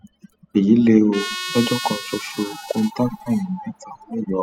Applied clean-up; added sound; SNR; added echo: classical method spectral subtraction.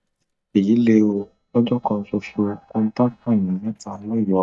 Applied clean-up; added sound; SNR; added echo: neural mask model DeepFilterNet 3.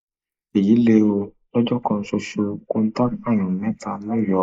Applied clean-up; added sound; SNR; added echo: neural mask model Resemble Enhance denoiser.